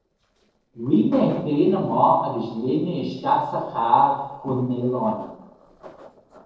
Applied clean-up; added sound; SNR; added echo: neural separator model SepFormer DNS4.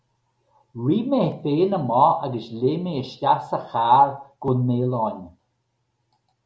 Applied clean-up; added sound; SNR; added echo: none; none; none; none.